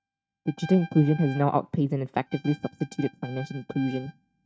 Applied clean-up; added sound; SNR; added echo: neural mask model RNNoise.